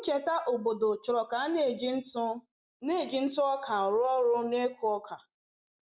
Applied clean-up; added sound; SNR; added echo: none; none; none; none.